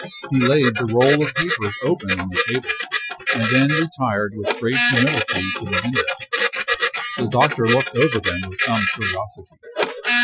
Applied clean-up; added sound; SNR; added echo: classical method Wiener filter.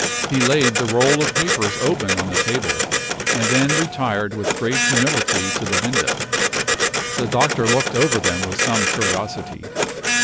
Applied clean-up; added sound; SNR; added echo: none; Printer; -2 dB; none.